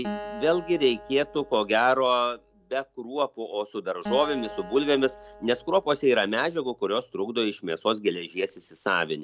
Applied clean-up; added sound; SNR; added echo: none; Acoustic guitar; 15 dB; none.